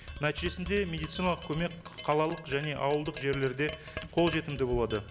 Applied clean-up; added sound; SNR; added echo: none; Tap; 12 dB; none.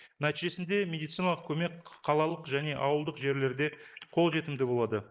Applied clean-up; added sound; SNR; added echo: neural mask model Resemble Enhance denoiser.